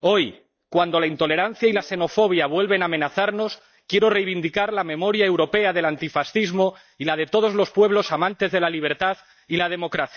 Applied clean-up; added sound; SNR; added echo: neural mask model DeepFilterNet 3.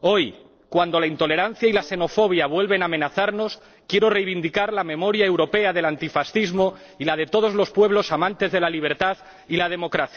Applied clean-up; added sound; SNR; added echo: neural separator model SepFormer DNS4.